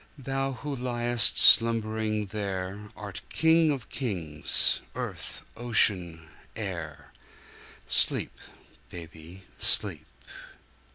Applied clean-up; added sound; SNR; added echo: none; none; none; none.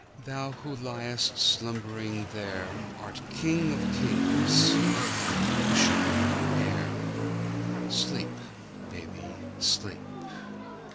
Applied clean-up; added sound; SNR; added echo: none; Motorcycle / Accelerating, revving, vroom; -3 dB; none.